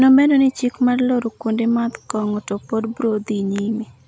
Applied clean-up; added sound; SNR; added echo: none; none; none; none.